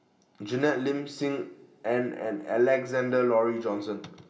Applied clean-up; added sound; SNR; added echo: none; none; none; reverberation time 0.8 s.